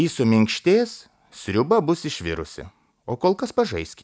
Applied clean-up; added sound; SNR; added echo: none; none; none; none.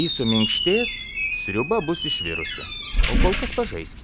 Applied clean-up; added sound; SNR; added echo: none; Squeak; -2 dB; none.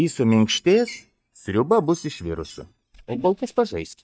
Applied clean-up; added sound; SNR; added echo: neural mask model DeepFilterNet 3.